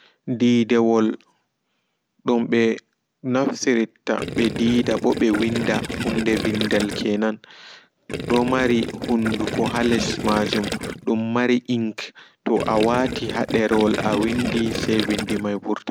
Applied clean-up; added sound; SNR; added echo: none; Gurgling; 6 dB; none.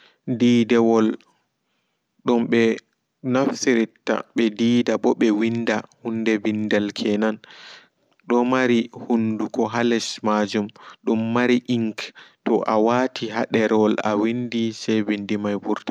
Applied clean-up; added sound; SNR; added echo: none; none; none; none.